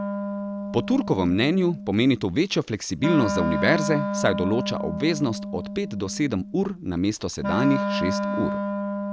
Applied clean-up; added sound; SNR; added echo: none; Wind instrument, woodwind instrument; 5 dB; none.